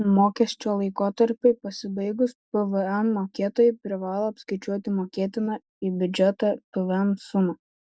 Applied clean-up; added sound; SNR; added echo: none; none; none; none.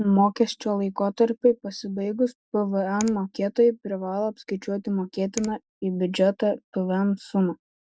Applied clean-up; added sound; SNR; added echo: none; Finger snapping; 20 dB; none.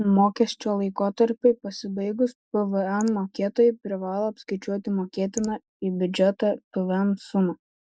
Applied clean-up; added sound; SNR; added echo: neural mask model Resemble Enhance denoiser.